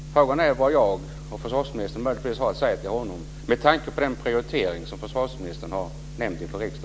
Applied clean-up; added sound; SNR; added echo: none; none; none; none.